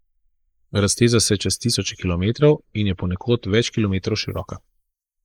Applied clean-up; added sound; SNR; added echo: neural mask model Resemble Enhance denoiser.